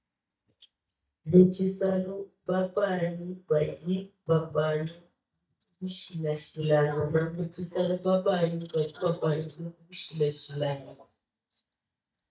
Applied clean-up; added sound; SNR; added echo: neural mask model DeepFilterNet 3.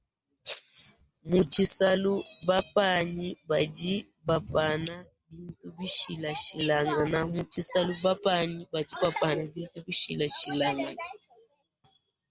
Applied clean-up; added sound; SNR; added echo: none; none; none; none.